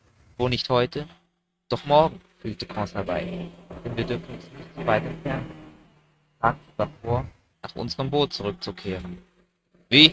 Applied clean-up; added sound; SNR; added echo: neural mask model RNNoise.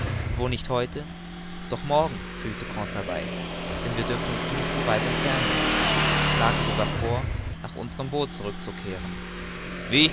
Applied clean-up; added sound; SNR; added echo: none; Motorcycle / Engine; -1 dB; none.